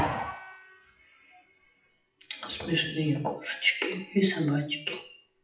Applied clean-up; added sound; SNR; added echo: classical method WPE with log-MMSE.